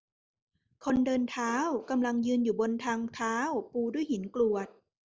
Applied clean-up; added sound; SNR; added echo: none; none; none; none.